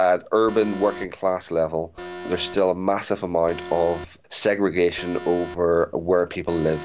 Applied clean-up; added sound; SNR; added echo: none; Alarm; 16 dB; none.